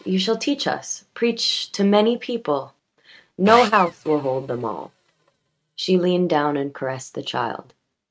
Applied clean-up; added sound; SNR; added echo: neural mask model RNNoise.